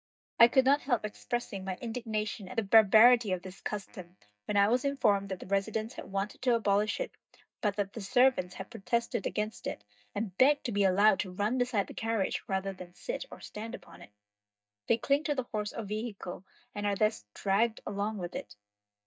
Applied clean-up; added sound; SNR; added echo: neural mask model DeepFilterNet 3.